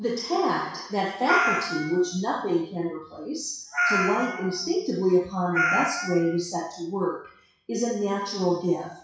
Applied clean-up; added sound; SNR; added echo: classical method WPE with log-MMSE.